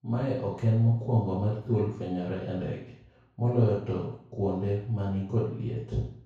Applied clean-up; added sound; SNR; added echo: none; none; none; reverberation time 0.6 s.